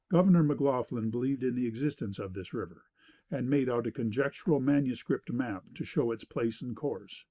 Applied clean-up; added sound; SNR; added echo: neural mask model Resemble Enhance denoiser.